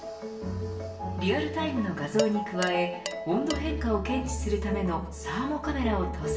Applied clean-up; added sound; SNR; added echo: none; Dishes, pots, and pans; 10 dB; reverberation time 0.8 s.